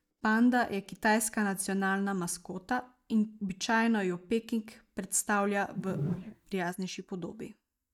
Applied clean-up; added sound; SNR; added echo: neural mask model DeepFilterNet 3.